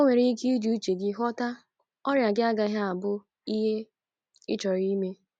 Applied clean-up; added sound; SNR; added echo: none; none; none; none.